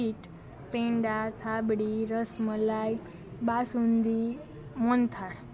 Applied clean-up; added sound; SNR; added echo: none; none; none; none.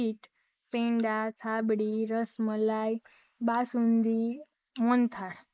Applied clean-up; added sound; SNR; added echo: neural mask model Resemble Enhance denoiser.